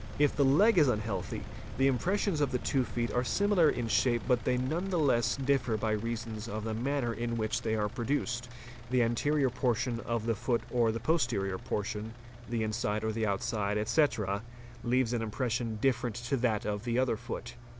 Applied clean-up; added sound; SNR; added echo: none; Engine; 13 dB; none.